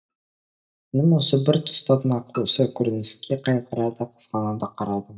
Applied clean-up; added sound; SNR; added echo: neural mask model DeepFilterNet 3.